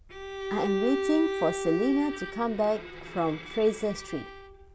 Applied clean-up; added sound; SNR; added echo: none; Bowed string instrument; 6 dB; none.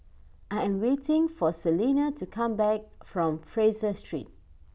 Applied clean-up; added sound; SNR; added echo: none; none; none; none.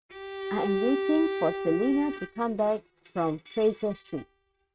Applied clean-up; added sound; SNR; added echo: neural mask model RNNoise.